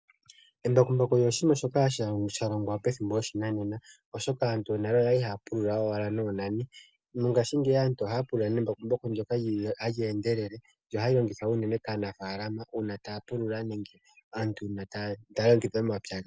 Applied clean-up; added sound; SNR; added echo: none; none; none; none.